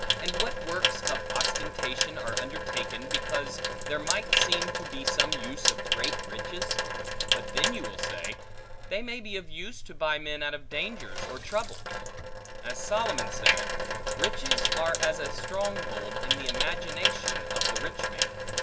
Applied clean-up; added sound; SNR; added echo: none; Sink (filling or washing) / Water tap, faucet; -5 dB; none.